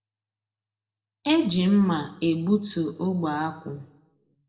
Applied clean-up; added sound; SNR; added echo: none; none; none; reverberation time 0.6 s.